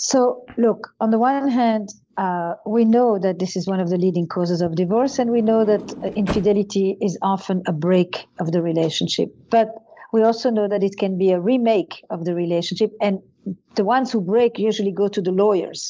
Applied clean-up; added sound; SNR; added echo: neural separator model SepFormer DNS4.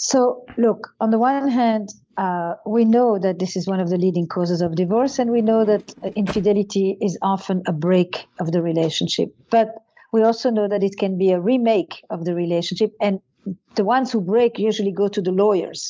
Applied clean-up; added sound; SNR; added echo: neural mask model RNNoise.